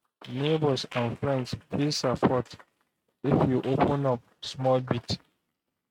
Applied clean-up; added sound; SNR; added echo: neural mask model RNNoise.